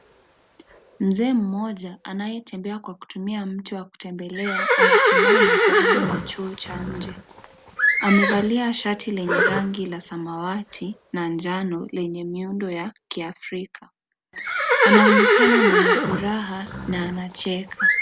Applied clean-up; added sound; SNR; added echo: none; Livestock, farm animals, working animals; -3 dB; none.